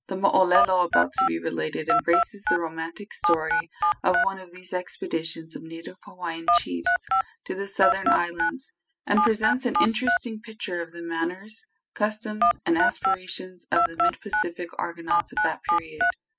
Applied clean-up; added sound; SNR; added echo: classical method spectral subtraction.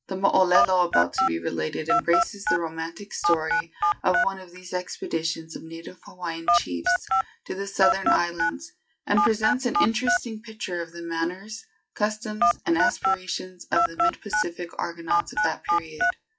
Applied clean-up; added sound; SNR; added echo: classical method log-MMSE.